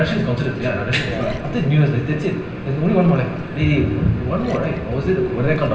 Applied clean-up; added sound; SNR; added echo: none; Liquid; 19 dB; reverberation time 0.9 s.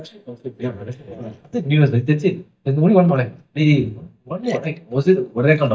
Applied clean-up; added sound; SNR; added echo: neural mask model DeepFilterNet 3.